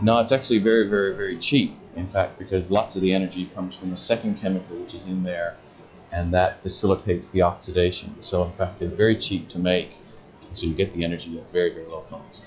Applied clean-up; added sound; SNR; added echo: classical method log-MMSE.